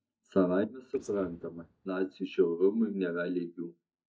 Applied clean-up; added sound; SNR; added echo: neural mask model DeepFilterNet 3.